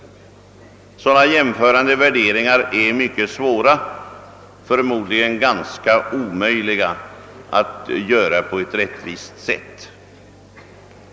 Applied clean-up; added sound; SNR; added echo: none; none; none; none.